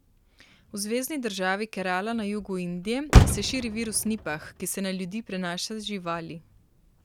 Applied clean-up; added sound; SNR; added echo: none; Motor vehicle (road); -2 dB; none.